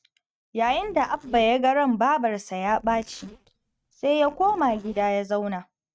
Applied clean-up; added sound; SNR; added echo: neural mask model RNNoise.